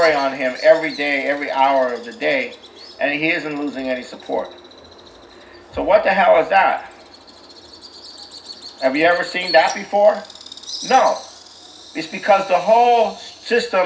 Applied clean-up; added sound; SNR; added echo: none; Bird vocalization, bird call, bird song; 19 dB; reverberation time 0.4 s.